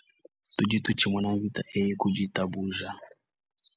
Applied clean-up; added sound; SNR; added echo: none; none; none; none.